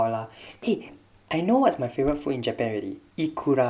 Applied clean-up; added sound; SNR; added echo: none; none; none; none.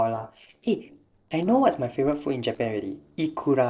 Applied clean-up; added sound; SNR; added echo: neural separator model SepFormer DNS4.